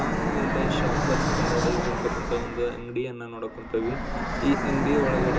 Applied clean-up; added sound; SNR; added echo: none; Fixed-wing aircraft, airplane; -2 dB; reverberation time 0.2 s.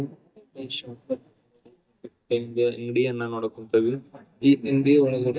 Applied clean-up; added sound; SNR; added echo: neural mask model DeepFilterNet 3.